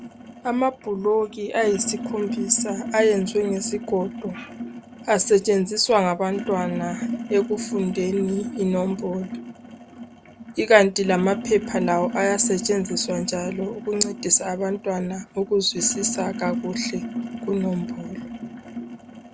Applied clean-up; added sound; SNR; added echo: none; Sink (filling or washing); 9 dB; none.